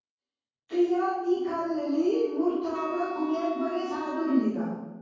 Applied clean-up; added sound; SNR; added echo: none; Wind instrument, woodwind instrument; 11 dB; reverberation time 1.3 s.